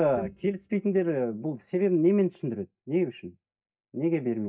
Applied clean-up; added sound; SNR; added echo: neural mask model DeepFilterNet 3.